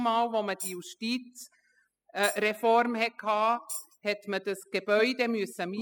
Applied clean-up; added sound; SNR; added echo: classical method spectral subtraction.